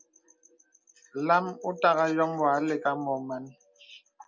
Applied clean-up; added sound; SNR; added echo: none; none; none; none.